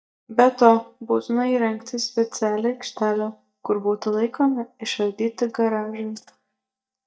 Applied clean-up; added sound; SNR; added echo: neural mask model DeepFilterNet 3.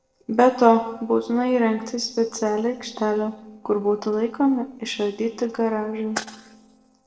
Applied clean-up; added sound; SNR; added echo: neural separator model SepFormer DNS4.